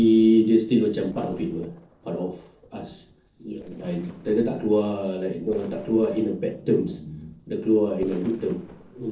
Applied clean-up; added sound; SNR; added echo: neural separator model SepFormer DNS4.